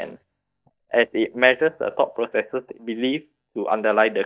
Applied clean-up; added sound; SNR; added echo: neural mask model DeepFilterNet 3.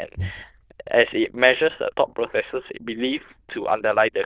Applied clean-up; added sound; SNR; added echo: neural diffusion model UNIVERSE++.